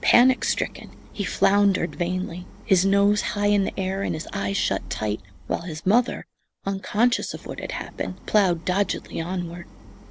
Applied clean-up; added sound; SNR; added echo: none; Idling; 20 dB; none.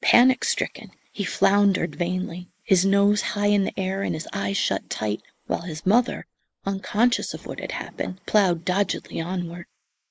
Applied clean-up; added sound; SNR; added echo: neural mask model Resemble Enhance denoiser.